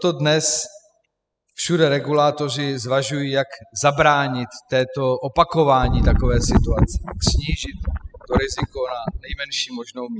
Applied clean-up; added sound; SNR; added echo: classical method spectral subtraction.